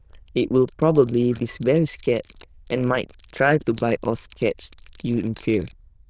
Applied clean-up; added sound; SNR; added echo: neural diffusion model UNIVERSE++.